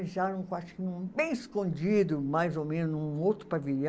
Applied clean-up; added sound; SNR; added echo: none; none; none; none.